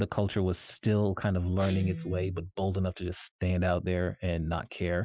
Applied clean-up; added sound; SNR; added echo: classical method Wiener filter.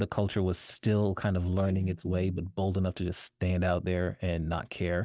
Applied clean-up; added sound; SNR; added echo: neural mask model DeepFilterNet 3.